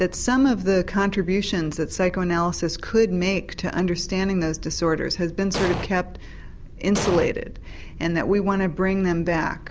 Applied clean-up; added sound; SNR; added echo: none; Explosion; 3 dB; none.